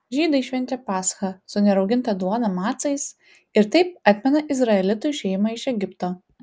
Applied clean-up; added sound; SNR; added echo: none; none; none; none.